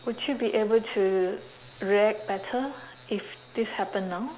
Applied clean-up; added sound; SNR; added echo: none; none; none; none.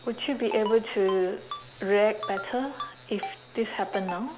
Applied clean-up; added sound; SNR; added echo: none; Ringtone; 13 dB; none.